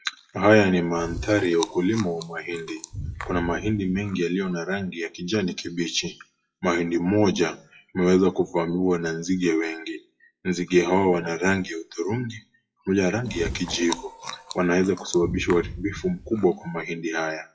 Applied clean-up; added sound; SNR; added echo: classical method WPE with log-MMSE.